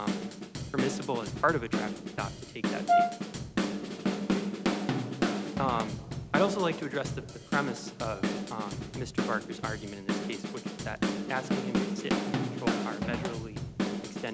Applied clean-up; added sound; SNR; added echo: none; Brass instrument + Drum / Drum kit; -4 dB; none.